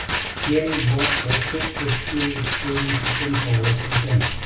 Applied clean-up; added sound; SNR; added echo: none; Rattle; 2 dB; reverberation time 0.6 s.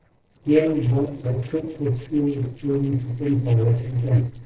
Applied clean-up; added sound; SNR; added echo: neural separator model SepFormer DNS4.